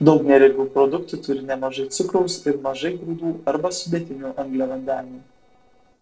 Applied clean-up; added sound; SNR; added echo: neural separator model SepFormer DNS4.